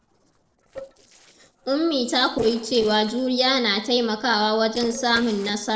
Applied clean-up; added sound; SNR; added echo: neural separator model SepFormer DNS4.